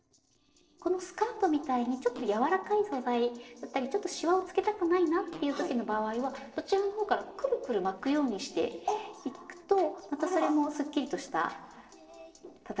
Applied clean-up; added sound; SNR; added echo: neural separator model SepFormer DNS4.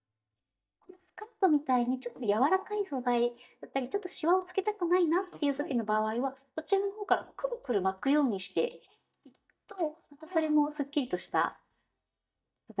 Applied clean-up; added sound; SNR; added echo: neural mask model DeepFilterNet 3.